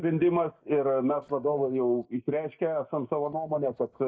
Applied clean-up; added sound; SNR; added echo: neural mask model DeepFilterNet 3.